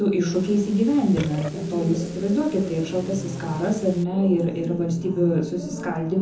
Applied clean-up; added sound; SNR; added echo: none; Burping, eructation; 16 dB; reverberation time 0.6 s.